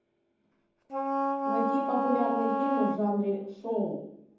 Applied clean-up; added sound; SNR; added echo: none; Wind instrument, woodwind instrument; -1 dB; reverberation time 0.9 s.